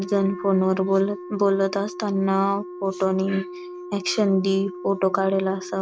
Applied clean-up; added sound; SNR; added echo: none; Wind instrument, woodwind instrument; 13 dB; none.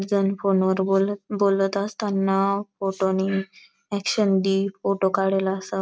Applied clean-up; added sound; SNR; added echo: none; none; none; none.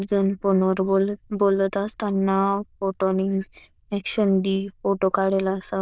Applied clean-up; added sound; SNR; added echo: neural diffusion model UNIVERSE++.